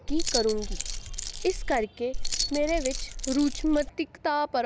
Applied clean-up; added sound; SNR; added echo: none; Keys jangling; 2 dB; none.